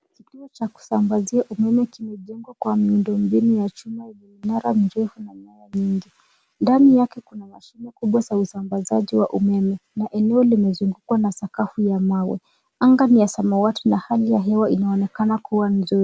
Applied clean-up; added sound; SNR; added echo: none; none; none; none.